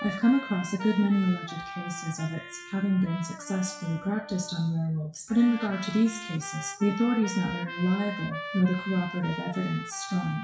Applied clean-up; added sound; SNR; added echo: classical method WPE with log-MMSE.